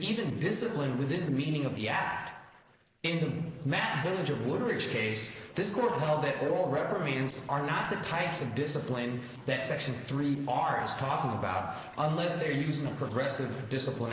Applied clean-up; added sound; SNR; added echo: neural separator model SepFormer DNS4.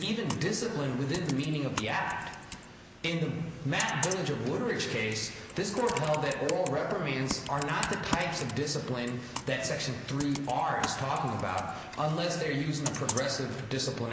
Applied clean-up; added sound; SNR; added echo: none; Computer keyboard; 11 dB; none.